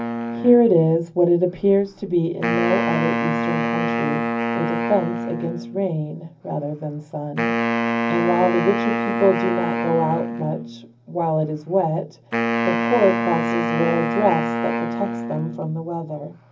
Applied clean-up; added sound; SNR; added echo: none; Wind instrument, woodwind instrument; 2 dB; reverberation time 0.4 s.